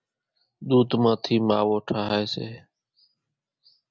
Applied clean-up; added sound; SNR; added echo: none; none; none; none.